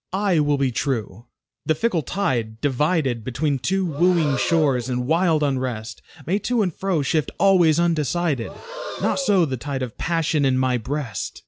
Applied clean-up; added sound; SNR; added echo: none; Breathing; 15 dB; none.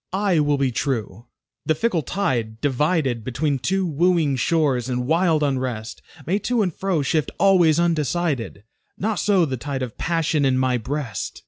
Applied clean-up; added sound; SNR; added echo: none; none; none; none.